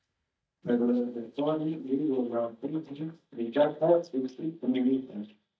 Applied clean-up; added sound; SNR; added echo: neural mask model DeepFilterNet 3.